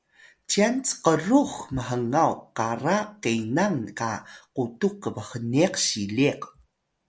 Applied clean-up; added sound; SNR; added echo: none; none; none; none.